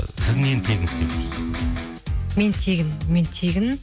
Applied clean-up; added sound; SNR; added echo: none; Electric guitar; 7 dB; none.